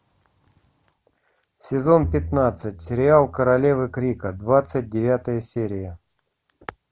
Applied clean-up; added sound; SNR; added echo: none; Bowed string instrument; 13 dB; none.